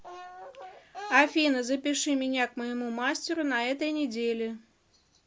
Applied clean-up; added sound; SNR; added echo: none; none; none; none.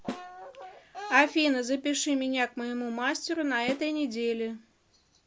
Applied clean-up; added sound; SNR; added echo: none; Snare drum; 15 dB; none.